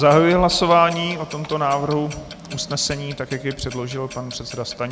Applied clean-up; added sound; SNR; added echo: none; Clock; 17 dB; none.